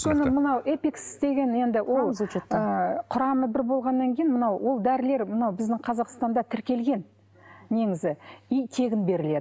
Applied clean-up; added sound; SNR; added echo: none; none; none; none.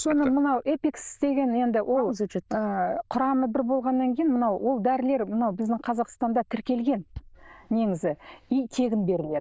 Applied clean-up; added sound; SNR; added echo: neural diffusion model UNIVERSE++.